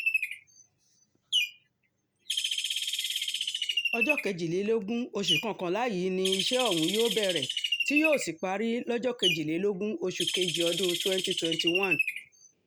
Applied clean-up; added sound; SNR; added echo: none; Bird; 1 dB; none.